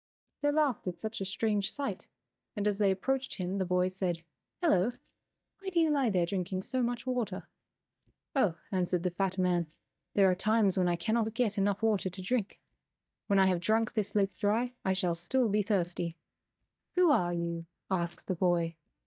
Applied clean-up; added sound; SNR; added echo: neural mask model DeepFilterNet 3.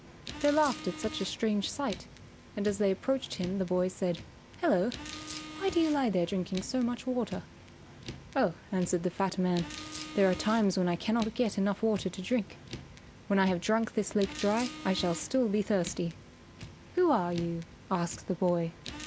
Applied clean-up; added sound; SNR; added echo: none; Car; 14 dB; none.